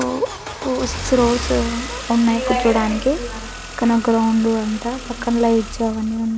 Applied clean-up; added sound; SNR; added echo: none; Engine starting / Car; 10 dB; none.